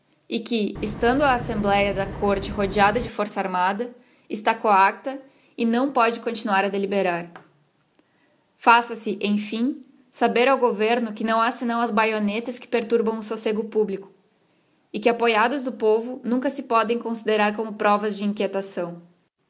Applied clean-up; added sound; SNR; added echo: none; Wind; 10 dB; none.